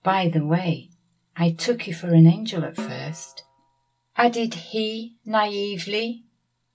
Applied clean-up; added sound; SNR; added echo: none; Snare drum; 18 dB; none.